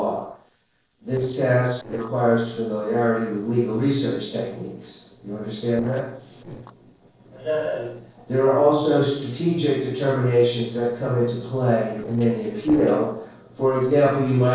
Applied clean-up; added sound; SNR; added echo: neural separator model SepFormer DNS4.